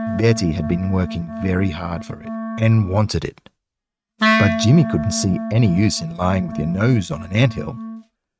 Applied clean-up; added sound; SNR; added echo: neural mask model RNNoise.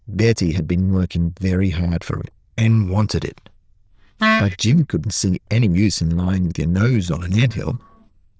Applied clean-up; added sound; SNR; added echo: neural diffusion model UNIVERSE++.